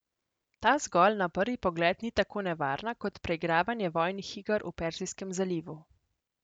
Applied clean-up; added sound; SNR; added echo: none; none; none; none.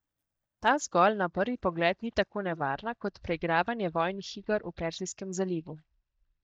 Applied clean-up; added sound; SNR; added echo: neural mask model DeepFilterNet 3.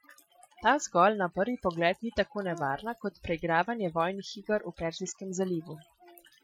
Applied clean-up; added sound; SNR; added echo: classical method Wiener filter.